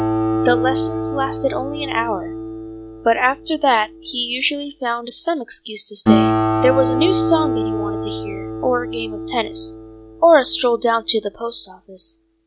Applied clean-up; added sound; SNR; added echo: none; Acoustic guitar; 2 dB; none.